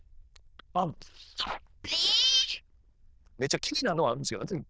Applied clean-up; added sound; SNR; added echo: neural diffusion model UNIVERSE++.